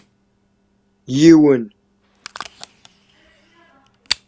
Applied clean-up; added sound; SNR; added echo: none; Packing tape, duct tape / Tearing; 16 dB; none.